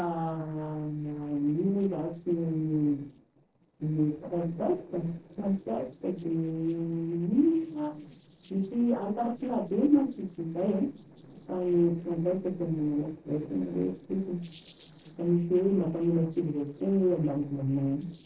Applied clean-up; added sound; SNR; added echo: neural separator model SepFormer DNS4.